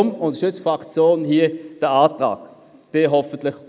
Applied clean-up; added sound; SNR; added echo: none; none; none; none.